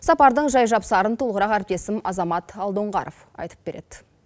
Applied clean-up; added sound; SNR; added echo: none; none; none; none.